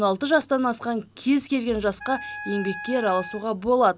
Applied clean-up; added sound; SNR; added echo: none; Wind instrument, woodwind instrument; 14 dB; none.